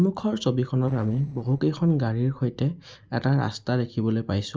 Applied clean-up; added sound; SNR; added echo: neural separator model SepFormer DNS4.